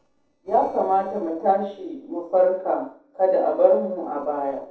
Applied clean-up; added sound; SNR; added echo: neural separator model SepFormer DNS4.